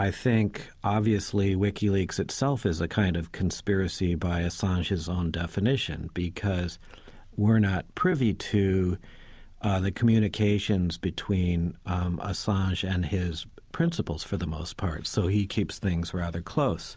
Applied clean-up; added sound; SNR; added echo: none; none; none; none.